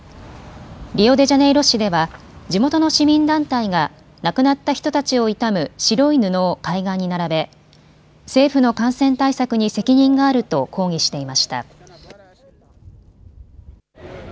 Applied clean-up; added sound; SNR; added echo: none; none; none; none.